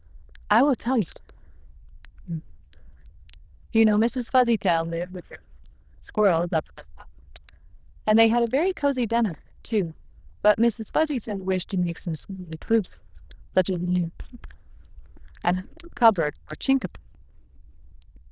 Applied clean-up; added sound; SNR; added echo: neural diffusion model UNIVERSE++.